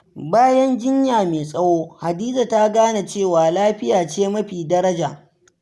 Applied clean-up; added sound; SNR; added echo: none; none; none; none.